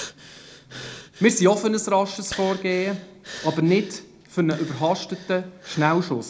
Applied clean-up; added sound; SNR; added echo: none; Breathing; 17 dB; reverberation time 0.2 s.